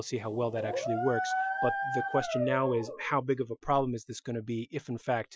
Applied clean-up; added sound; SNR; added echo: classical method Wiener filter.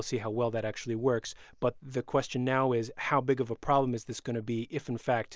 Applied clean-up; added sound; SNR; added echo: none; none; none; none.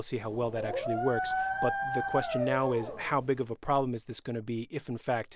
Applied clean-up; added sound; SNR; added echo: none; Dog; 2 dB; none.